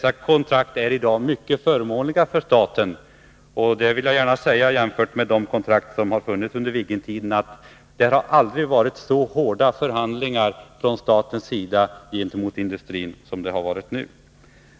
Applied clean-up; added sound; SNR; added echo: none; none; none; none.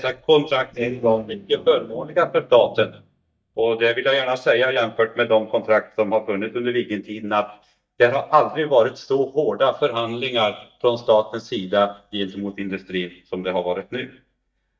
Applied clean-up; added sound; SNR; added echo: neural mask model DeepFilterNet 3.